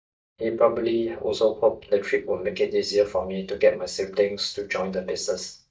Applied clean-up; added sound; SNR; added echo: neural mask model DeepFilterNet 3.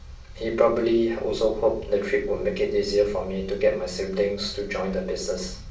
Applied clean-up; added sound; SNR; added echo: none; Wind; 15 dB; reverberation time 0.3 s.